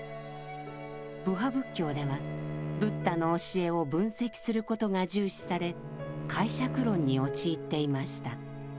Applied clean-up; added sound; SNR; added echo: none; Bowed string instrument; 8 dB; none.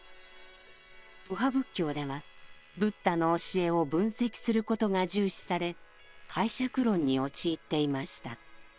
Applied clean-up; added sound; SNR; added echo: neural separator model SepFormer WHAM!.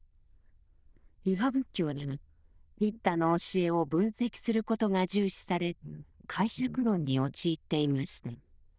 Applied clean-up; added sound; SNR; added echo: neural diffusion model UNIVERSE++.